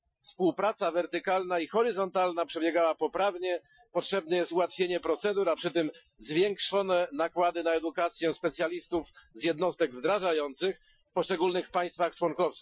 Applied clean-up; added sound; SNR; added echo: classical method Wiener filter.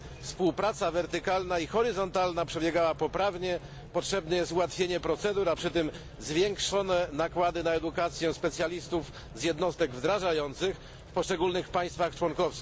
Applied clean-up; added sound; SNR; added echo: none; Fire; 17 dB; none.